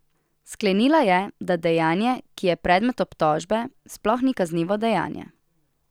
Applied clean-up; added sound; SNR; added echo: none; none; none; none.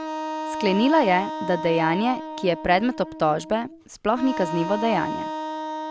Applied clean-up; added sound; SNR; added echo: none; Wind instrument, woodwind instrument; 7 dB; none.